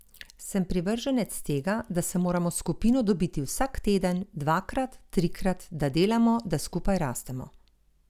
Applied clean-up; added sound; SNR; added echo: none; none; none; none.